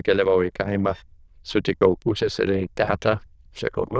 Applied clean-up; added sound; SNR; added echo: neural diffusion model UNIVERSE++.